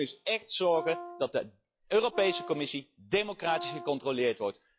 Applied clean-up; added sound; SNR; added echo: classical method log-MMSE.